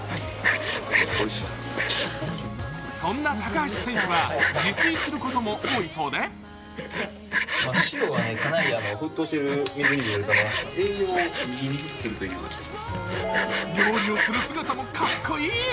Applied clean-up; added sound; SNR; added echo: none; Sawing; 1 dB; none.